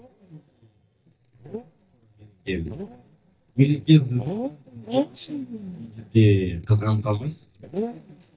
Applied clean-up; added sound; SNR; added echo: neural mask model DeepFilterNet 3.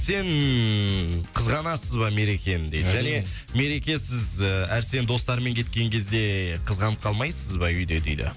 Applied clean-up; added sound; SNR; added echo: none; none; none; none.